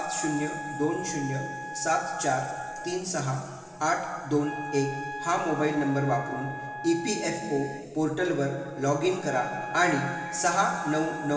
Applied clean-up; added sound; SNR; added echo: none; Wind instrument, woodwind instrument; 9 dB; reverberation time 2.6 s.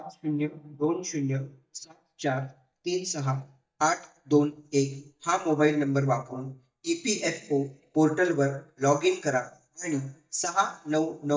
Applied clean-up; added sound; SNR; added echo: neural mask model DeepFilterNet 3.